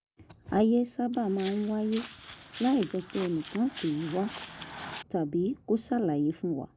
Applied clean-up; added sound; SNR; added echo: none; Walk, footsteps; 14 dB; none.